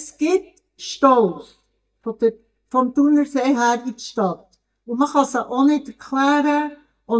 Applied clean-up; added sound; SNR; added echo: neural mask model DeepFilterNet 3.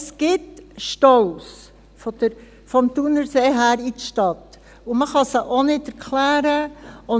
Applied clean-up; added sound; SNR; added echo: none; none; none; none.